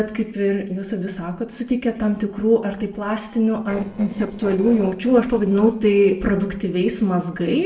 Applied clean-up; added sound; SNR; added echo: neural separator model SepFormer DNS4.